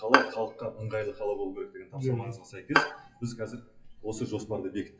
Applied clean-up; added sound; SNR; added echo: classical method WPE with log-MMSE.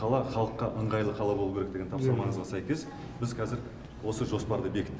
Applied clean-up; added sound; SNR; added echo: none; none; none; none.